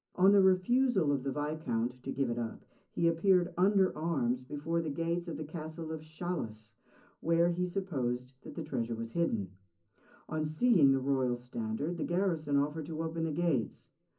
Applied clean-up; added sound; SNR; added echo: none; none; none; reverberation time 0.4 s.